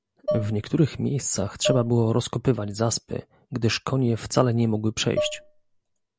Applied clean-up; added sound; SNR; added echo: none; Dishes, pots, and pans; 7 dB; none.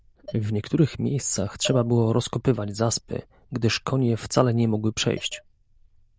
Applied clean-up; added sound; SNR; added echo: neural diffusion model UNIVERSE++.